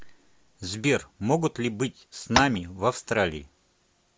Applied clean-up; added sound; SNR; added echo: none; Tap; -1 dB; none.